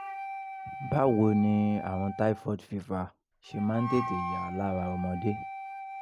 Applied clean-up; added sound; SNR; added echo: none; Wind instrument, woodwind instrument + Wind instrument, woodwind instrument; 9 dB; none.